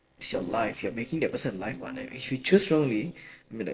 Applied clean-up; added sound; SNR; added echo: neural separator model SepFormer DNS4.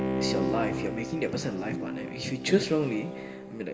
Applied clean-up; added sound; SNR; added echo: none; Bowed string instrument; 3 dB; reverberation time 1.4 s.